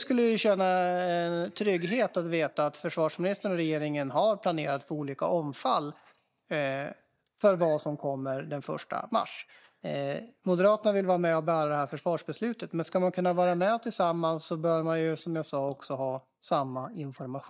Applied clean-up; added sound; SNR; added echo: neural mask model DeepFilterNet 3.